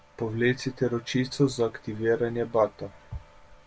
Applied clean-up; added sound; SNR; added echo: none; none; none; none.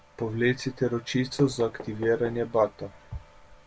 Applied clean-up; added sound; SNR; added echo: none; Knock; 19 dB; none.